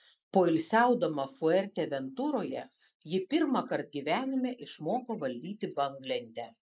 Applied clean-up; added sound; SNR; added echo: neural mask model Resemble Enhance denoiser.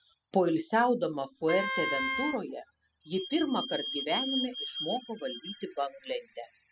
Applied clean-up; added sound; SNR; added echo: classical method spectral subtraction.